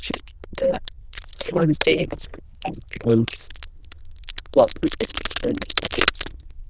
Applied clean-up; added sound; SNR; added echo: neural diffusion model UNIVERSE++.